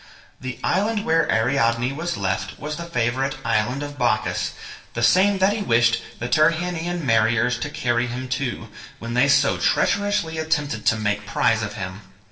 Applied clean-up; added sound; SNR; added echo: none; none; none; reverberation time 0.8 s.